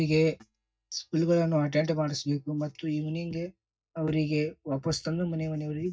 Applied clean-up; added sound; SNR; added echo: neural mask model DeepFilterNet 3.